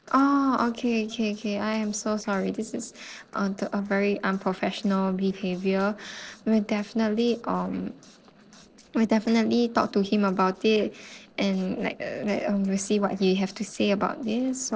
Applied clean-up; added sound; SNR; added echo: neural separator model SepFormer DNS4.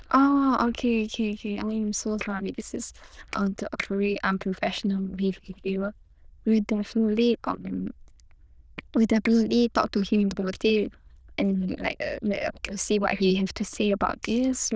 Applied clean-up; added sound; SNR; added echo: neural diffusion model UNIVERSE++.